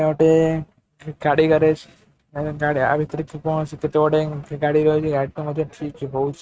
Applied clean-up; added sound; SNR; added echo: neural mask model RNNoise.